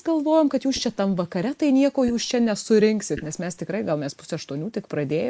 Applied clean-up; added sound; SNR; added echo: neural mask model Resemble Enhance denoiser.